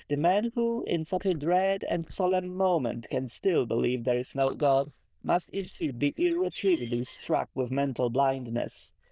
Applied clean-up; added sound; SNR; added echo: neural diffusion model UNIVERSE++.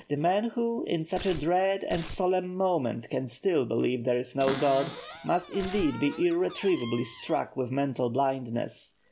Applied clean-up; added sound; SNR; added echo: none; Tearing + Cupboard open or close; 12 dB; none.